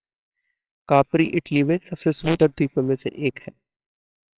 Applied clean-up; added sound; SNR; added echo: neural separator model SepFormer WHAMR!.